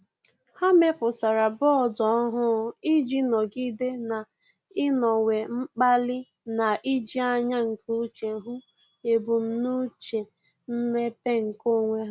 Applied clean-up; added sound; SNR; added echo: none; none; none; none.